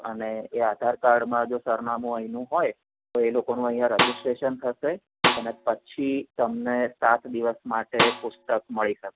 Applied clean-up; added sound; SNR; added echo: none; Snare drum; 1 dB; none.